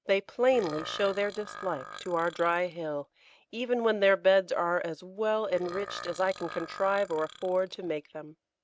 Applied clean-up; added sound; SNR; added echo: neural mask model RNNoise.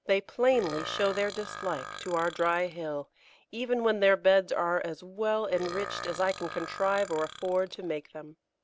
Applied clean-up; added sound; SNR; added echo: none; Burping, eructation; 13 dB; none.